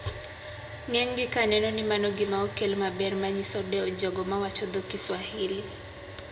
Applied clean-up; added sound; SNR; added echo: none; Domestic sounds, home sounds; 14 dB; reverberation time 0.6 s.